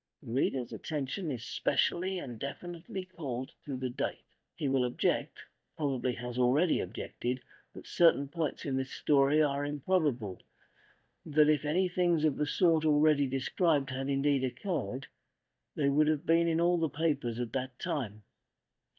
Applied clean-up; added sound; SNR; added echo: neural mask model DeepFilterNet 3.